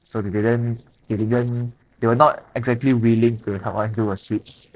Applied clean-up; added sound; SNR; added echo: neural separator model SepFormer DNS4.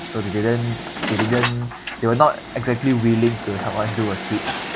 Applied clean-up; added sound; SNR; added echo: none; Truck; 8 dB; none.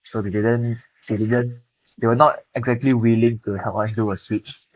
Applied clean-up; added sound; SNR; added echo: neural mask model Resemble Enhance denoiser.